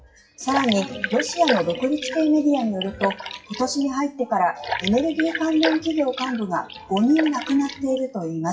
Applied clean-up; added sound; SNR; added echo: classical method WPE with log-MMSE.